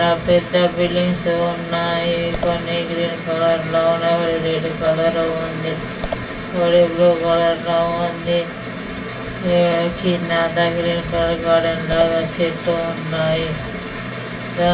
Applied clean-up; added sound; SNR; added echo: none; Scissors; 16 dB; reverberation time 0.2 s.